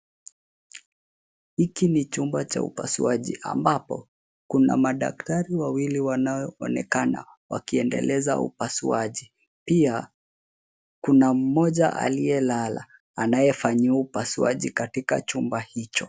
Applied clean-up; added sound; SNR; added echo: none; none; none; none.